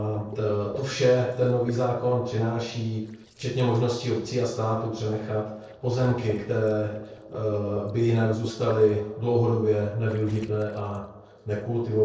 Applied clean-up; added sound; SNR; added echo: neural separator model SepFormer DNS4.